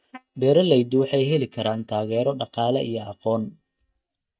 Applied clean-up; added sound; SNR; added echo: neural mask model DeepFilterNet 3.